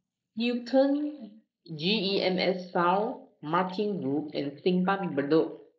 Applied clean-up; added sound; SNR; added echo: neural mask model Resemble Enhance denoiser.